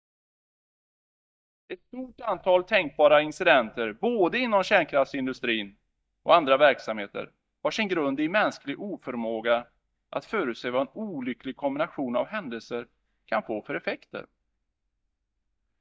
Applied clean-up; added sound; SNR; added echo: neural mask model DeepFilterNet 3.